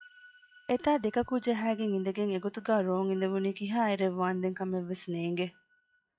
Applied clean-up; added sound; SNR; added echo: classical method log-MMSE.